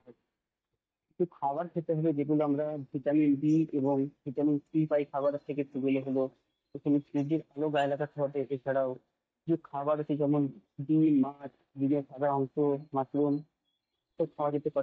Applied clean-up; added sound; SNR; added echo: neural mask model DeepFilterNet 3.